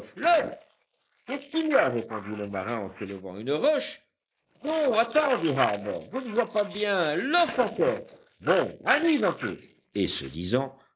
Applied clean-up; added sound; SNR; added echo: neural mask model Resemble Enhance denoiser.